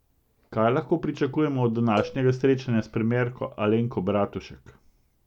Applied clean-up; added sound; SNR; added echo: none; Cowbell; 16 dB; none.